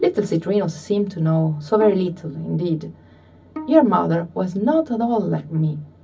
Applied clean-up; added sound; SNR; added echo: none; Bowed string instrument; 19 dB; reverberation time 0.4 s.